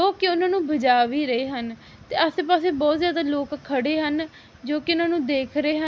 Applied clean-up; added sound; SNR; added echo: none; none; none; none.